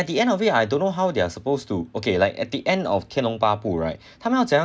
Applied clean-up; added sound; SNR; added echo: none; none; none; none.